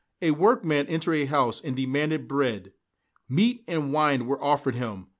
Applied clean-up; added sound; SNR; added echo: none; none; none; none.